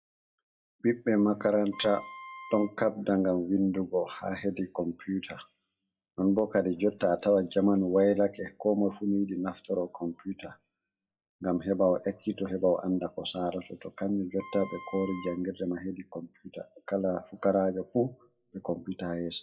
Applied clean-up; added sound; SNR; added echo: classical method WPE with log-MMSE.